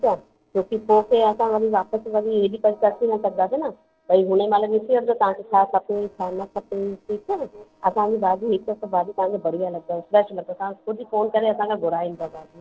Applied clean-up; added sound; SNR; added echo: neural separator model SepFormer DNS4.